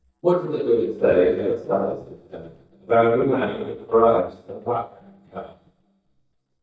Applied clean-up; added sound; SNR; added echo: neural mask model DeepFilterNet 3.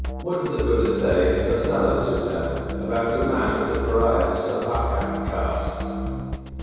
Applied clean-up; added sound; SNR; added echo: none; Drum kit; 5 dB; reverberation time 2.2 s.